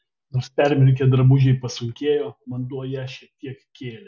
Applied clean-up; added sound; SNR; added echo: none; none; none; none.